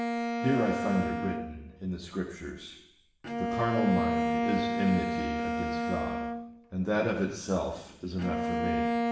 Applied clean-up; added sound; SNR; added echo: none; Bowed string instrument; 0 dB; reverberation time 0.9 s.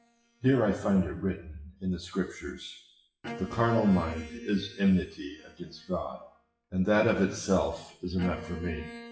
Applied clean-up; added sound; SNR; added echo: classical method WPE with log-MMSE.